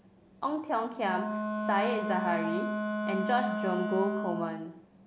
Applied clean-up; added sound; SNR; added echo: none; Wind instrument, woodwind instrument; 1 dB; none.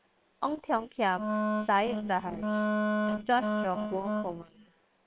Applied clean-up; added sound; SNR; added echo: neural separator model SepFormer WHAM!.